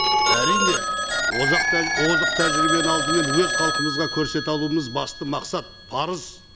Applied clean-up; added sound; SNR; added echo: none; Telephone; -2 dB; none.